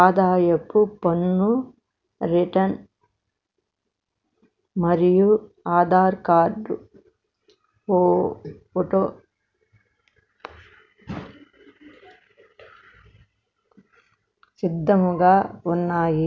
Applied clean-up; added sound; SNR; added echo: none; none; none; none.